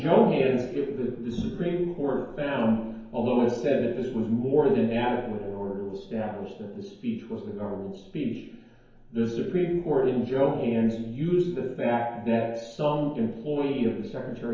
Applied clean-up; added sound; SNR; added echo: none; none; none; reverberation time 0.9 s.